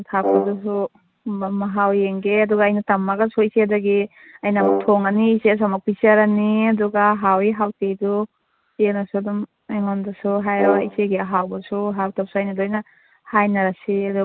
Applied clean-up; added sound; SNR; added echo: none; Brass instrument; 4 dB; none.